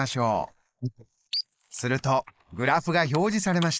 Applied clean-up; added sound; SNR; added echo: neural mask model Resemble Enhance denoiser.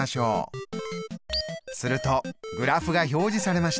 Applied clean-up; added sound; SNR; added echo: none; none; none; none.